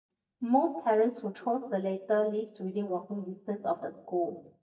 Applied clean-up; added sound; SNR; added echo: neural mask model DeepFilterNet 3.